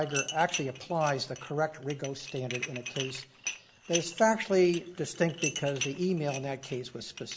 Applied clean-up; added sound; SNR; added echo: none; Dishes, pots, and pans; 9 dB; none.